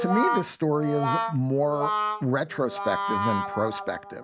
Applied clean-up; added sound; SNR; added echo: none; Brass instrument; 3 dB; none.